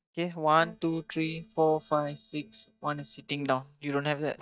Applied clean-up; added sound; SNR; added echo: neural mask model DeepFilterNet 3.